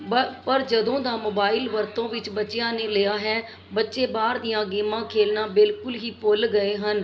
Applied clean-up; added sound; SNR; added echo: none; none; none; none.